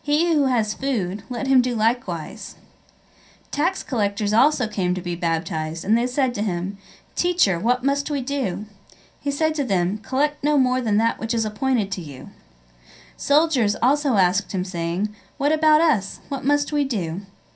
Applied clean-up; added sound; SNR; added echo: none; none; none; reverberation time 0.3 s.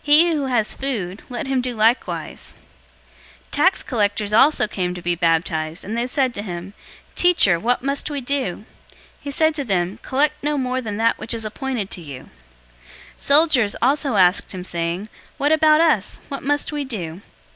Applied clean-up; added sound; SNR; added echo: none; none; none; none.